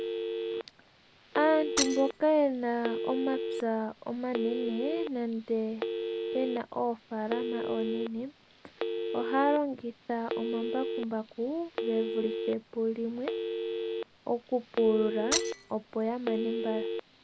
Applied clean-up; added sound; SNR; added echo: none; Telephone + Shatter; 3 dB; none.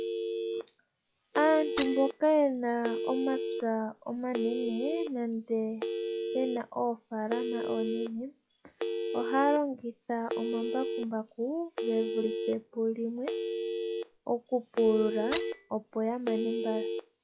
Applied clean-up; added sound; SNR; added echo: classical method log-MMSE.